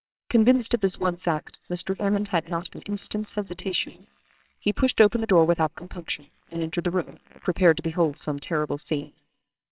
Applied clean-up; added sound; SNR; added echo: neural separator model SepFormer WHAMR!.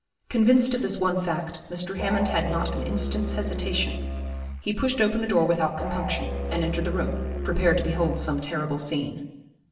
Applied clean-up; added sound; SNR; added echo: none; Musical instrument; 4 dB; reverberation time 1.0 s.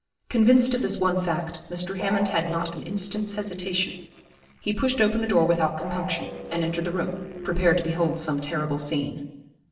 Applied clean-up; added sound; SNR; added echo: neural separator model SepFormer DNS4.